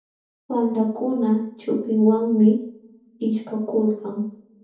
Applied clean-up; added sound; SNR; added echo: none; none; none; reverberation time 0.6 s.